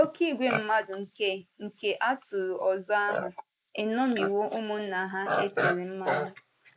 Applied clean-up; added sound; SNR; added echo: neural mask model Resemble Enhance denoiser.